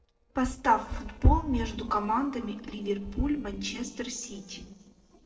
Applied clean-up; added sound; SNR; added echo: neural separator model SepFormer DNS4.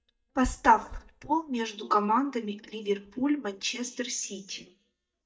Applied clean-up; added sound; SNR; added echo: neural mask model DeepFilterNet 3.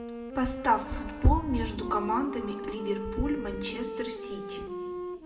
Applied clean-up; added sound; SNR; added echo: none; Wind instrument, woodwind instrument; 8 dB; reverberation time 1.6 s.